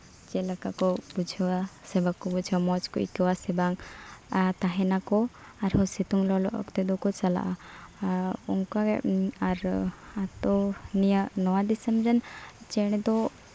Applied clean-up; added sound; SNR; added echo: none; none; none; none.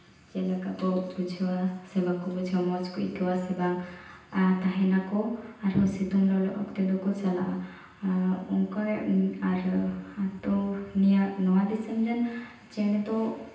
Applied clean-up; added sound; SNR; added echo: none; none; none; reverberation time 0.9 s.